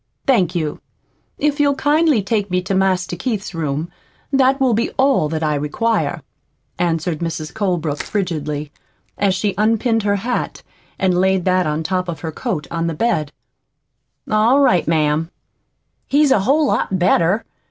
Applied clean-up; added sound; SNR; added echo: none; Crushing; 20 dB; none.